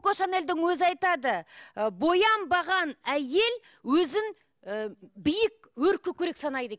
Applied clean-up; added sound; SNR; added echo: none; none; none; none.